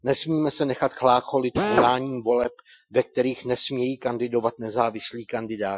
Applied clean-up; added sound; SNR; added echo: classical method Wiener filter.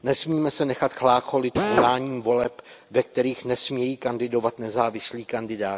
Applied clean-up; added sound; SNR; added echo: none; Drill; 0 dB; none.